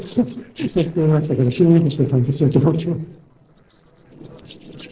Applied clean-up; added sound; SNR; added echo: neural separator model SepFormer DNS4.